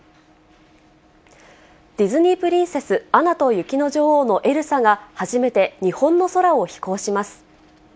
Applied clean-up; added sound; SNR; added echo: none; none; none; none.